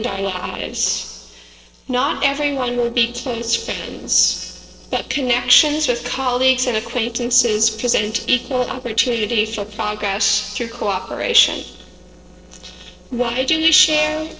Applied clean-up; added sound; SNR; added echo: neural separator model SepFormer DNS4.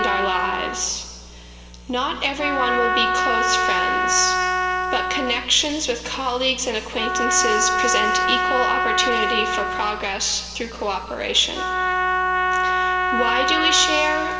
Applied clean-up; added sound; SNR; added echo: none; Trumpet; -1 dB; reverberation time 1.7 s.